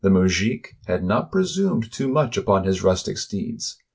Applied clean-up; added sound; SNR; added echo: none; none; none; none.